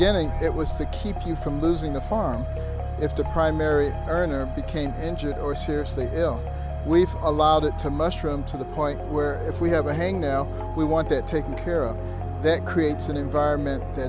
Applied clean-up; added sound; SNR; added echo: none; none; none; none.